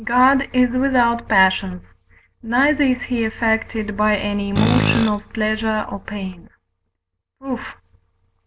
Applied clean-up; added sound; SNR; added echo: none; Tools; 2 dB; none.